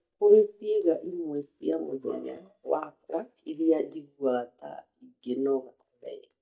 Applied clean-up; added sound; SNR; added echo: neural mask model DeepFilterNet 3.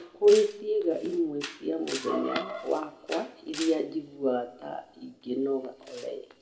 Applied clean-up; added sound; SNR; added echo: none; Camera; 17 dB; reverberation time 1.3 s.